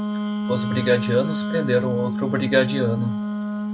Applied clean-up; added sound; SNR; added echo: none; Wind instrument, woodwind instrument; 2 dB; none.